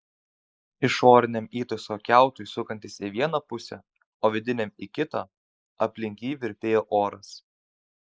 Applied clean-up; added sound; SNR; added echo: neural mask model Resemble Enhance denoiser.